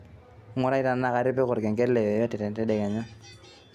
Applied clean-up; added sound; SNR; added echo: none; none; none; none.